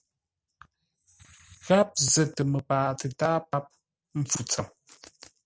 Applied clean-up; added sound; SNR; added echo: none; none; none; none.